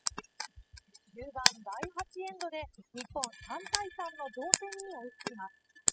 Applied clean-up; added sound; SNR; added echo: classical method spectral subtraction.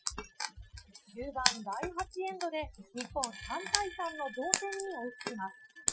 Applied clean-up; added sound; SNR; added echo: classical method Wiener filter.